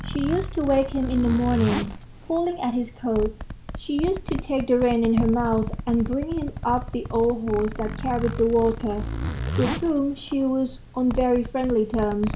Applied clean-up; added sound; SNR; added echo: none; Zipper (clothing); 7 dB; none.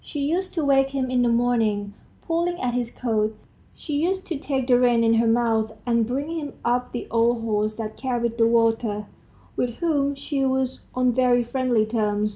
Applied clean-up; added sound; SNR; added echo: none; none; none; none.